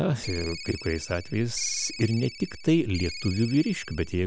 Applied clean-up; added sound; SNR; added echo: none; Ringtone; 12 dB; none.